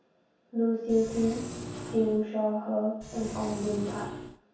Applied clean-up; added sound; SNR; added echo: none; Engine; 10 dB; reverberation time 0.7 s.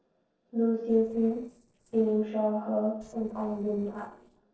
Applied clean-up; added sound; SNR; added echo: neural separator model SepFormer DNS4.